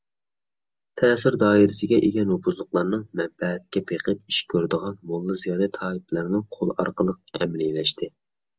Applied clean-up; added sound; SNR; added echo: none; none; none; none.